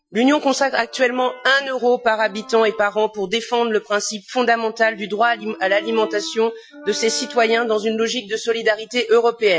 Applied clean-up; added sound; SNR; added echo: classical method Wiener filter.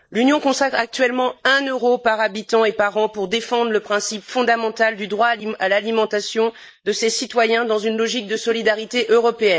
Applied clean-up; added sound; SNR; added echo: neural mask model Resemble Enhance denoiser.